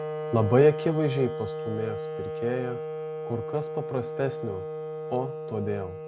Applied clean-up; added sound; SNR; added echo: none; Wind instrument, woodwind instrument; 5 dB; none.